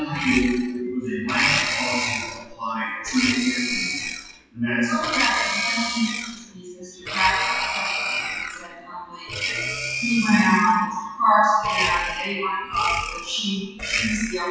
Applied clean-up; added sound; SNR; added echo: classical method WPE with log-MMSE.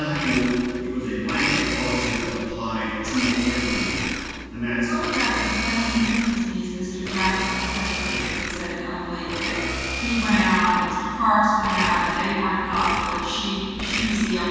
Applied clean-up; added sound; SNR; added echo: none; Domestic sounds, home sounds; 6 dB; reverberation time 2.1 s.